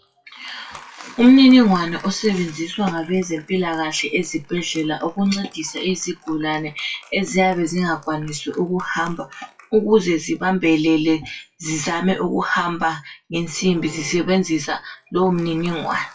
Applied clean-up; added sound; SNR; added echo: classical method WPE with log-MMSE.